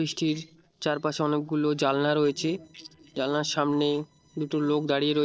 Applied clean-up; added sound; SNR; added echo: neural separator model SepFormer DNS4.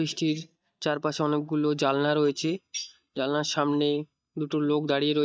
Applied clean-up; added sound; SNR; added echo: neural mask model DeepFilterNet 3.